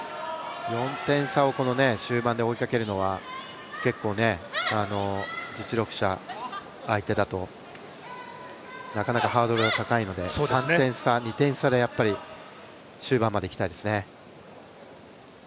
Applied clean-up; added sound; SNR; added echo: none; none; none; none.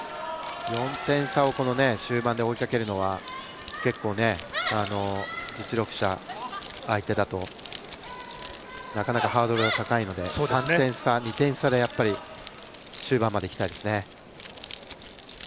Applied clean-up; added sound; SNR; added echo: none; Keys jangling; 12 dB; none.